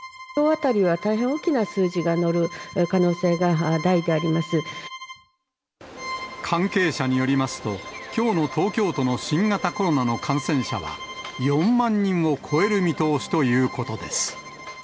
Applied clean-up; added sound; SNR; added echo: none; Bowed string instrument; 15 dB; none.